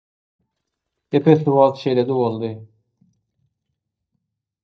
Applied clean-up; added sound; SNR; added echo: neural mask model DeepFilterNet 3.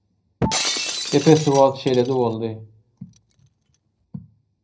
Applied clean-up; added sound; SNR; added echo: none; Shatter; 7 dB; reverberation time 0.4 s.